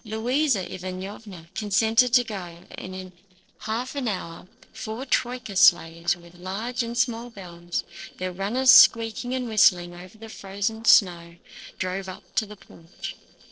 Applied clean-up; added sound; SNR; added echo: neural separator model SepFormer DNS4.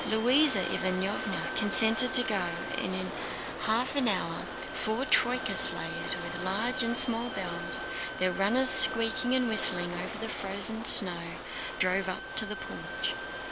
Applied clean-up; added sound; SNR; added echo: none; Bowed string instrument + Rain; 9 dB; none.